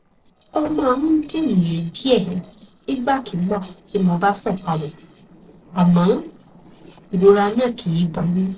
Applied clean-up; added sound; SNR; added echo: neural separator model SepFormer DNS4.